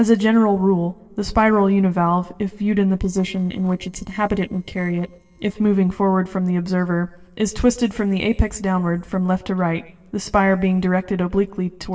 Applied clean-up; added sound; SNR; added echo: neural separator model SepFormer DNS4.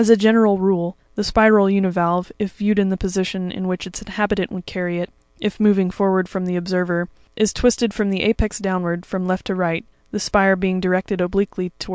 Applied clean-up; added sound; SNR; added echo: none; none; none; none.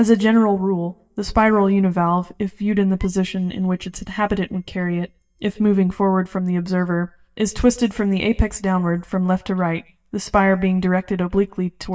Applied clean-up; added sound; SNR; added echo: neural mask model DeepFilterNet 3.